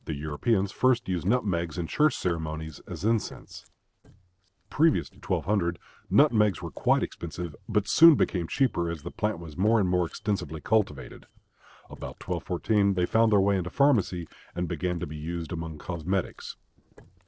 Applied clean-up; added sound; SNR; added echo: neural separator model SepFormer DNS4.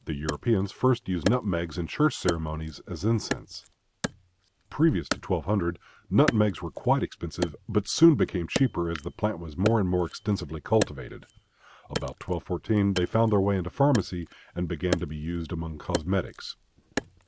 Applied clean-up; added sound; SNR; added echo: none; Wood; 11 dB; none.